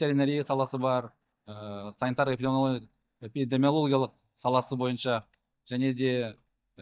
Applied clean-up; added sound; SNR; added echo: neural mask model DeepFilterNet 3.